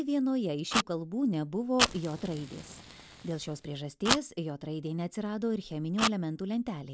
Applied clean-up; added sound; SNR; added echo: none; Fire; 4 dB; none.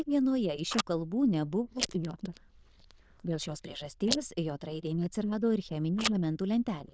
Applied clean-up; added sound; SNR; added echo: neural diffusion model UNIVERSE++.